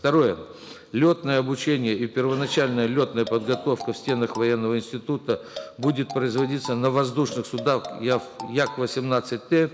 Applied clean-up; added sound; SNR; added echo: none; Marimba, xylophone; 15 dB; none.